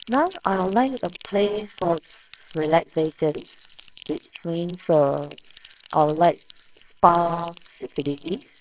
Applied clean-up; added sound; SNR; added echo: neural separator model SepFormer WHAMR!.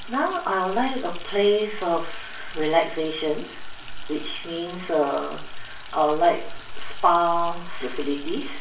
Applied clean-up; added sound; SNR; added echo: none; Sink (filling or washing); 19 dB; reverberation time 0.3 s.